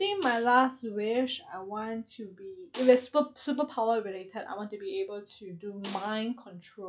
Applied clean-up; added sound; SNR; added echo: classical method log-MMSE.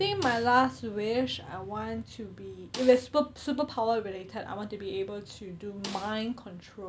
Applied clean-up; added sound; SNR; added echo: none; Snare drum; 16 dB; none.